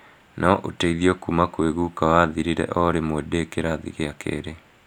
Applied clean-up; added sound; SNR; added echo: none; none; none; none.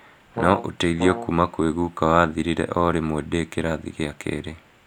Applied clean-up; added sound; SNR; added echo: none; Brass instrument; 8 dB; none.